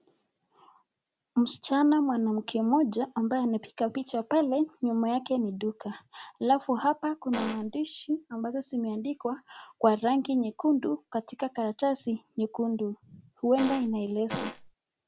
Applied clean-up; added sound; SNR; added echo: none; Fart; 8 dB; none.